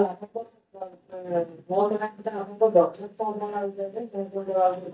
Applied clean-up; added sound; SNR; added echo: neural mask model DeepFilterNet 3.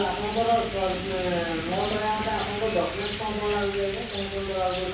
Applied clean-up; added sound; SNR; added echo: none; Rain; 8 dB; reverberation time 0.6 s.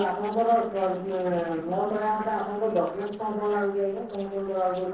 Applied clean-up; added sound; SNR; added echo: neural separator model SepFormer DNS4.